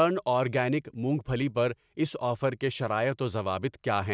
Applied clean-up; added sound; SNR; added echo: none; none; none; none.